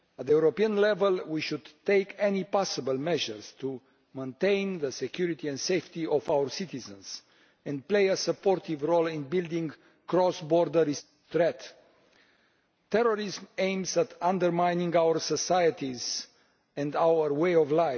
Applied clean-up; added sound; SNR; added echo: none; none; none; none.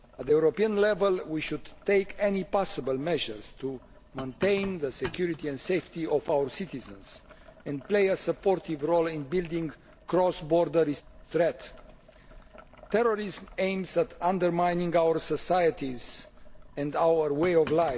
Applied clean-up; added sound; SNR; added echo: none; Boiling; 19 dB; none.